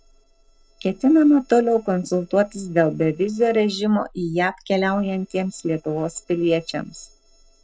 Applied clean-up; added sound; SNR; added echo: neural separator model SepFormer DNS4.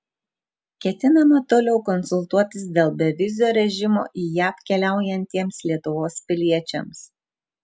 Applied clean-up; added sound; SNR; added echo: none; none; none; none.